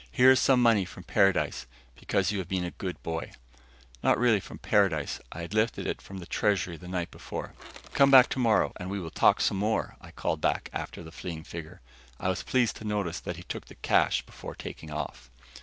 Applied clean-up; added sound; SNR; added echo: none; Crushing / Wood; 18 dB; none.